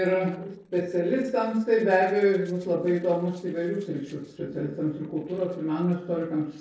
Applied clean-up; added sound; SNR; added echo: neural separator model SepFormer DNS4.